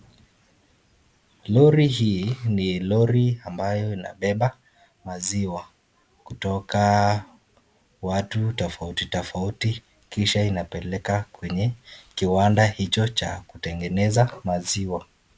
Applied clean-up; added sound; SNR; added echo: none; none; none; none.